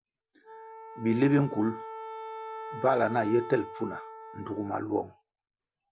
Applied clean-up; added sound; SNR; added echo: none; Wind instrument, woodwind instrument; 12 dB; none.